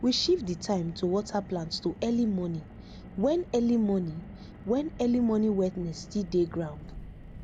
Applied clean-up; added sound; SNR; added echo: none; Car; 15 dB; none.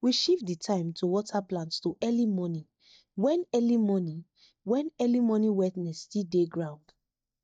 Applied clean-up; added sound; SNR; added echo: neural mask model DeepFilterNet 3.